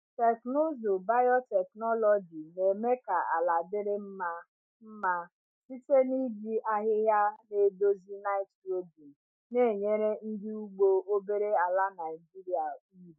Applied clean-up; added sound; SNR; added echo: none; none; none; none.